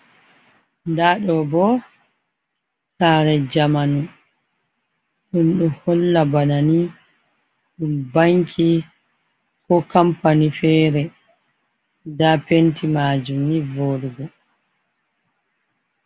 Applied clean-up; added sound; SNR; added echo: none; none; none; none.